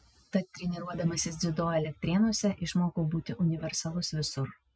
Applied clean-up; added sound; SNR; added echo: none; none; none; none.